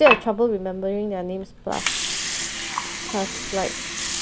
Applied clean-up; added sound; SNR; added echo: none; Water; 3 dB; none.